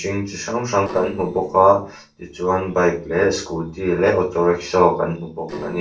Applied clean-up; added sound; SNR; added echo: neural separator model SepFormer DNS4.